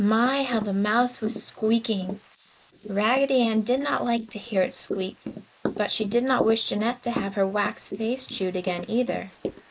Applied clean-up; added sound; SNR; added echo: neural mask model Resemble Enhance denoiser.